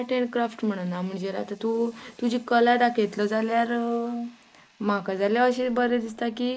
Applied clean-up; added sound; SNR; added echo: neural mask model Resemble Enhance denoiser.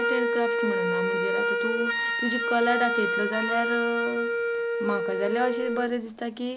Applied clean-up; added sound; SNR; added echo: none; Wind instrument, woodwind instrument; -3 dB; none.